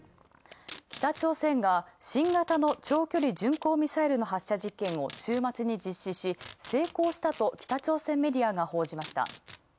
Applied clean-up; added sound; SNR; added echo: none; Packing tape, duct tape; 19 dB; none.